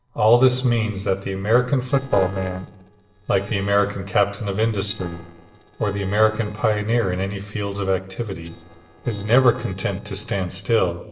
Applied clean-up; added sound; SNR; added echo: neural separator model SepFormer DNS4.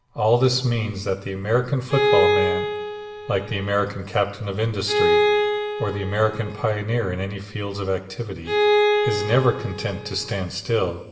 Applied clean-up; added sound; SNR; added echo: none; Bowed string instrument; 0 dB; reverberation time 1.0 s.